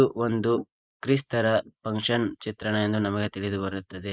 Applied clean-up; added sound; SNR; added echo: neural mask model Resemble Enhance denoiser.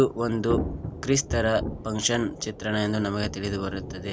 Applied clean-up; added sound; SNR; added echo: none; Thunder / Rain; 8 dB; none.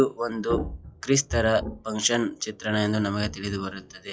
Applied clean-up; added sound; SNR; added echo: classical method log-MMSE.